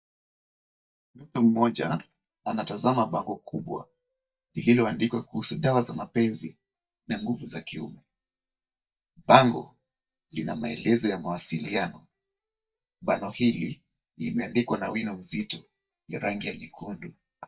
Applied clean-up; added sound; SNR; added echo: neural mask model DeepFilterNet 3.